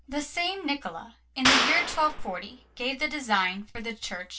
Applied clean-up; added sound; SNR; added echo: none; Clapping; 0 dB; reverberation time 0.2 s.